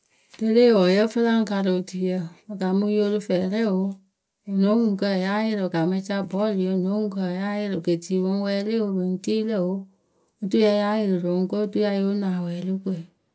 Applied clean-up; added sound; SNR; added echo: none; none; none; none.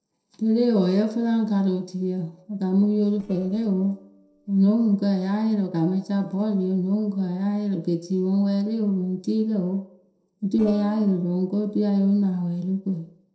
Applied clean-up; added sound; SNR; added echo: neural separator model SepFormer DNS4.